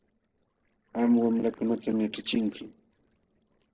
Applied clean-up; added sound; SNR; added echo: neural separator model SepFormer DNS4.